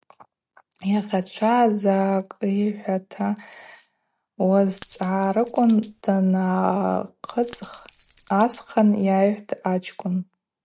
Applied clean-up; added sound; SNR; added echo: none; Coin (dropping); 15 dB; none.